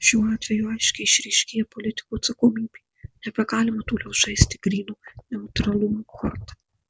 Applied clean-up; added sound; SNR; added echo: none; none; none; none.